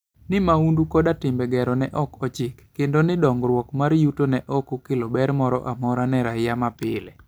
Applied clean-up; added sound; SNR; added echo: none; none; none; none.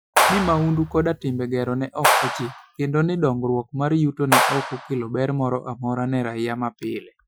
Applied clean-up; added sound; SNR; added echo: classical method Wiener filter.